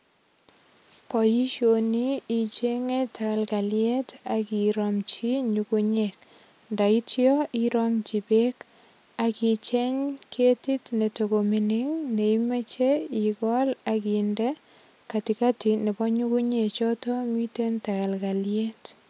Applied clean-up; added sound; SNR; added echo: none; none; none; none.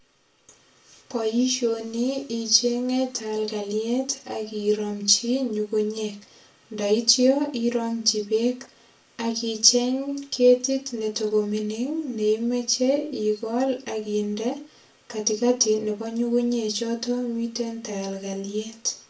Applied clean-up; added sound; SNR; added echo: none; none; none; reverberation time 0.3 s.